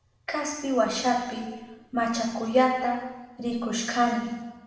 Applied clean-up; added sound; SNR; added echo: none; none; none; reverberation time 1.1 s.